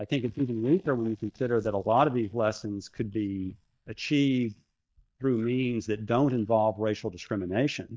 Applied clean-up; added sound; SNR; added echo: neural mask model DeepFilterNet 3.